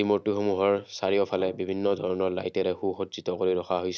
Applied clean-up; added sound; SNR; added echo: none; none; none; none.